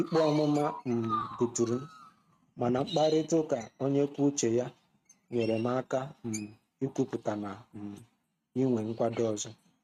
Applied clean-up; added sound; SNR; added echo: neural mask model RNNoise.